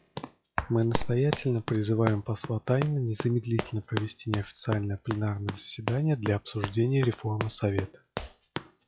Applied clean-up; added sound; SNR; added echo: classical method log-MMSE.